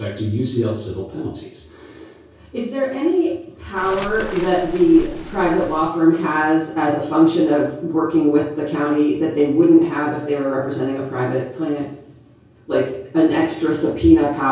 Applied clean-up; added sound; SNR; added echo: none; Waves, surf; 13 dB; reverberation time 0.6 s.